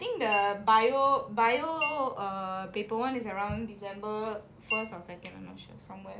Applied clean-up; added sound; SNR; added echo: none; Chink, clink; 9 dB; none.